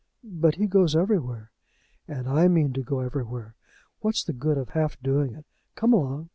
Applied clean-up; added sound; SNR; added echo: none; none; none; none.